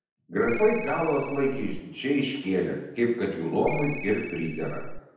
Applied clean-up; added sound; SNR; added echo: none; Ringtone; 6 dB; reverberation time 0.9 s.